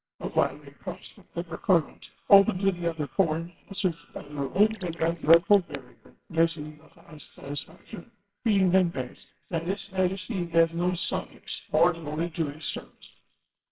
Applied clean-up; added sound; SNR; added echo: neural separator model SepFormer WHAMR!.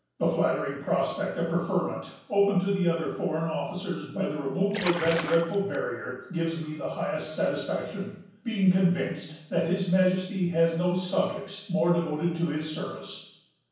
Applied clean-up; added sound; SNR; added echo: none; Splash, splatter; 6 dB; reverberation time 0.7 s.